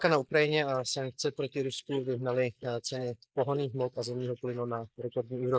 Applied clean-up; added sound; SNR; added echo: neural mask model Resemble Enhance denoiser.